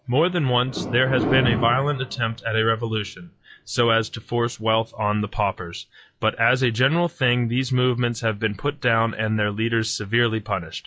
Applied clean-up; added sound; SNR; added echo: classical method log-MMSE.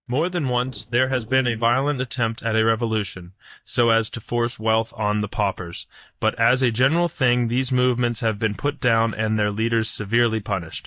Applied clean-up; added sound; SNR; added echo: neural mask model DeepFilterNet 3.